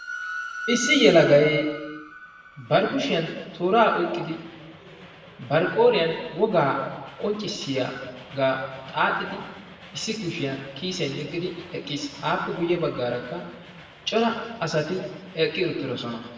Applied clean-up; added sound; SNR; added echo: none; Train; 16 dB; reverberation time 1.2 s.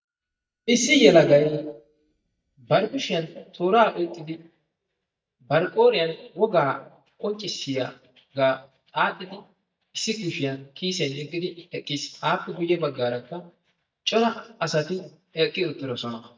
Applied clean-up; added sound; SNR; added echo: neural mask model DeepFilterNet 3.